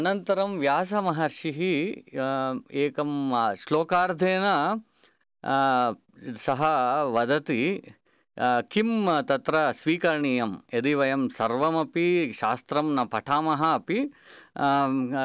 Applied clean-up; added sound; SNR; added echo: none; none; none; none.